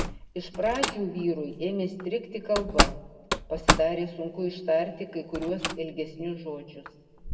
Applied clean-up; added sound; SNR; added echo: none; Slam; 0 dB; reverberation time 1.2 s.